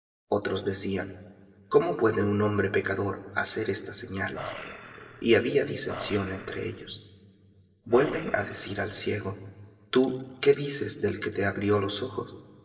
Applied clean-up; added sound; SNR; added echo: neural separator model SepFormer DNS4.